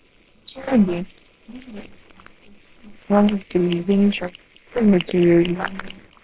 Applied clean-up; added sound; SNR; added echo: neural separator model SepFormer WHAMR!.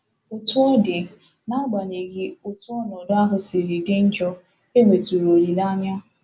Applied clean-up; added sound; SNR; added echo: none; none; none; none.